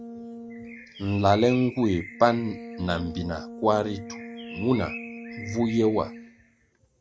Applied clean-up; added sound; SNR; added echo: none; Brass instrument + Bird; 13 dB; none.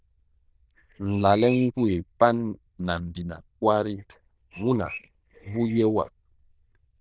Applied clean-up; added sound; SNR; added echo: neural diffusion model UNIVERSE++.